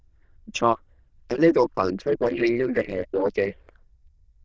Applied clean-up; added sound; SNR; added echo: neural diffusion model UNIVERSE++.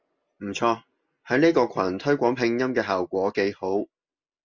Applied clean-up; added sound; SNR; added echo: none; none; none; none.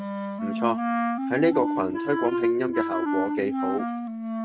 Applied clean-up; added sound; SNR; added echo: neural mask model RNNoise.